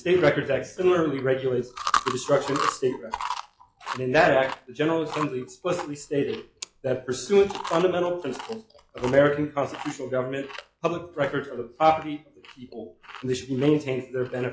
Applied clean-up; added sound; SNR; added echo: classical method log-MMSE.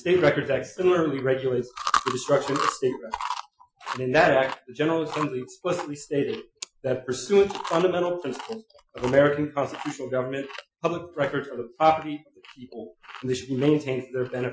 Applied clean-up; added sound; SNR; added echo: classical method Wiener filter.